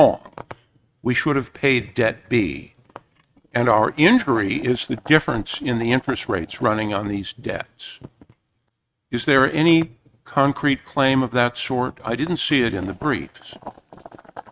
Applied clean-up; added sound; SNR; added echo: neural mask model RNNoise.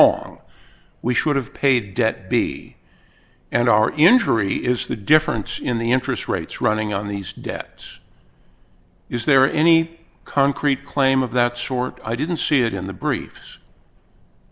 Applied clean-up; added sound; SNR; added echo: none; none; none; none.